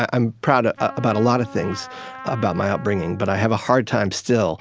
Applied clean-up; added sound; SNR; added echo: none; Trumpet; 18 dB; none.